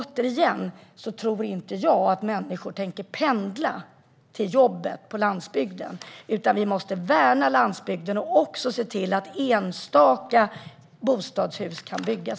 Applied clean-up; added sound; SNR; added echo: none; none; none; none.